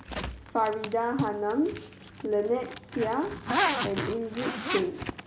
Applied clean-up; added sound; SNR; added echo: none; Zipper (clothing); 4 dB; none.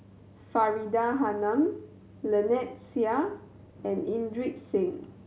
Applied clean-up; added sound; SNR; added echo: none; none; none; none.